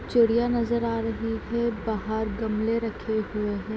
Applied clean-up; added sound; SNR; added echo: none; none; none; none.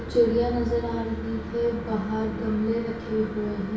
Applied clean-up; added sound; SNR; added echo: none; Organ; 15 dB; reverberation time 0.6 s.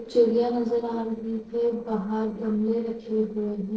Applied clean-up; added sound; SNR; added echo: neural separator model SepFormer DNS4.